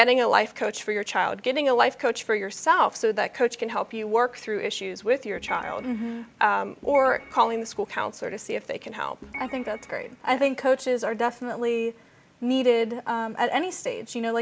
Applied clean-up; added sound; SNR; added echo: none; Organ; 17 dB; none.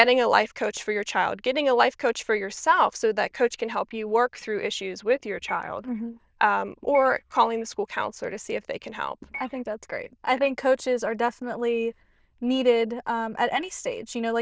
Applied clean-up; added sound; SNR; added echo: neural diffusion model UNIVERSE++.